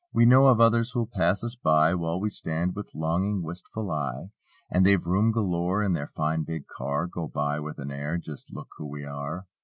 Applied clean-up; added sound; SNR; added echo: none; none; none; none.